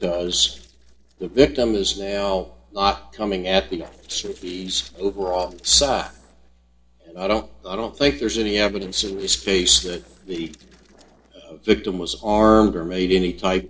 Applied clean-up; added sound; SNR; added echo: neural separator model SepFormer DNS4.